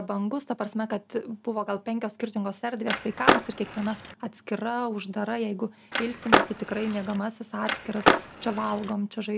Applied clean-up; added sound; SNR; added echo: none; Skateboard; -4 dB; none.